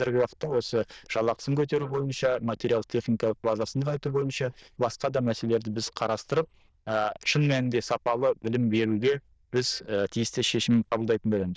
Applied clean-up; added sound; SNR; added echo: neural diffusion model UNIVERSE++.